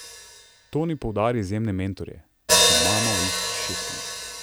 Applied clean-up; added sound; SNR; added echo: none; Hi-hat; -3 dB; none.